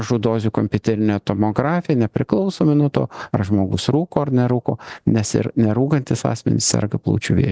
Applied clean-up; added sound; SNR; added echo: none; none; none; none.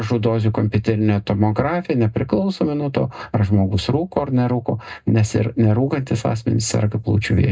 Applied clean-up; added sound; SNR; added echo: none; none; none; reverberation time 0.2 s.